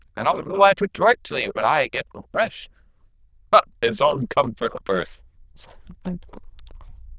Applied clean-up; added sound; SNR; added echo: neural diffusion model UNIVERSE++.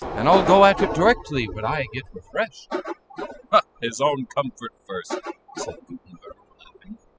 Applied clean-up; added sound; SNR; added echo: classical method spectral subtraction.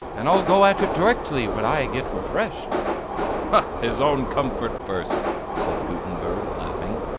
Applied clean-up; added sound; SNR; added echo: none; Subway, metro, underground; 3 dB; none.